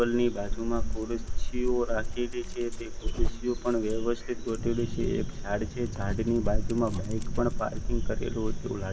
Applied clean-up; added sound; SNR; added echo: none; Dog; -1 dB; reverberation time 0.5 s.